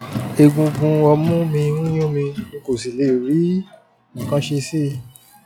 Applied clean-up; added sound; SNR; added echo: classical method log-MMSE.